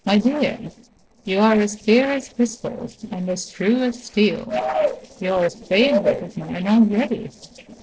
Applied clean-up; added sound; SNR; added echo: neural separator model SepFormer DNS4.